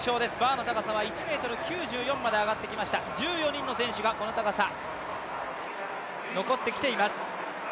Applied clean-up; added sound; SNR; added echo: none; none; none; none.